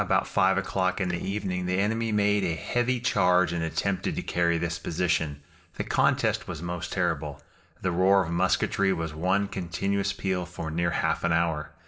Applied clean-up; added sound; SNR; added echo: neural separator model SepFormer DNS4.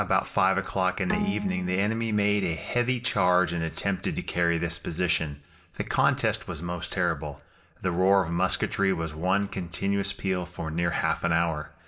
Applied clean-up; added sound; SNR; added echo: none; Bowed string instrument; 10 dB; reverberation time 0.5 s.